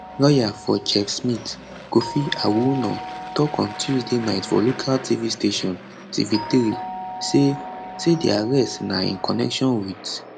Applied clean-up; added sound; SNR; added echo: none; Aircraft + Doorbell; 12 dB; none.